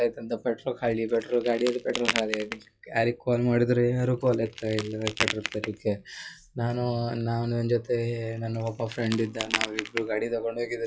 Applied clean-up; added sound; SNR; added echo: classical method log-MMSE.